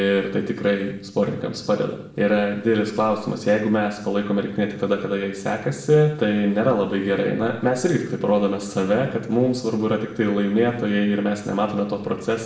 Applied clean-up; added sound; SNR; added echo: none; none; none; reverberation time 0.7 s.